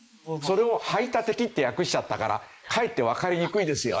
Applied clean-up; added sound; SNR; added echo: neural mask model Resemble Enhance denoiser.